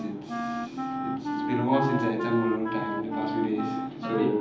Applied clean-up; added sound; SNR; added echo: none; Wind instrument, woodwind instrument; 3 dB; reverberation time 0.9 s.